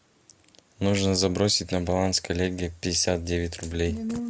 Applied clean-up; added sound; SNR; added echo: none; none; none; none.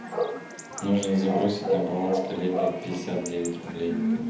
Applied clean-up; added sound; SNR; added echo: none; Bark / Chatter / Chirp, tweet / Livestock, farm animals, working animals; 3 dB; reverberation time 1.0 s.